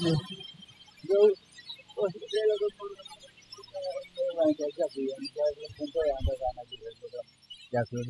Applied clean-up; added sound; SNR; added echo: classical method spectral subtraction.